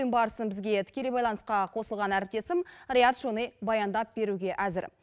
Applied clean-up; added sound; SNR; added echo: none; none; none; none.